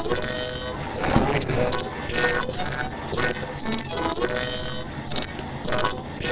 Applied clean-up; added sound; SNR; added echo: neural separator model SepFormer DNS4.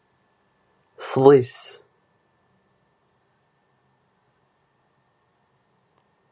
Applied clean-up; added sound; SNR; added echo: none; none; none; none.